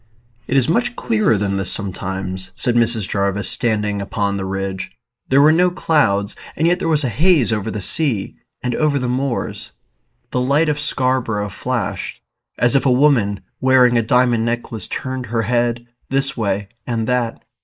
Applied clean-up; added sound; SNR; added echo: neural mask model Resemble Enhance denoiser.